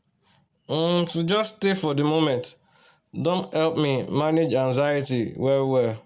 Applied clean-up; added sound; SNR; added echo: none; none; none; none.